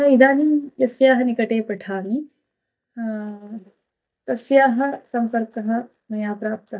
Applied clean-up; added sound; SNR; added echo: neural mask model DeepFilterNet 3.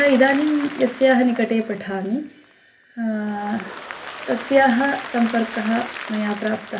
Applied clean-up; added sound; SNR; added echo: none; Applause / Crowd; 14 dB; reverberation time 0.3 s.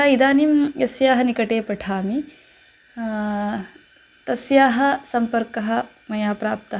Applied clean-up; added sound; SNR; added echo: none; none; none; none.